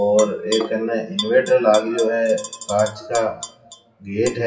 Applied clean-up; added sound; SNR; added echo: classical method WPE with log-MMSE.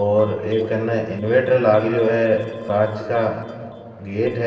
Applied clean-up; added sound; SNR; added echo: neural separator model SepFormer DNS4.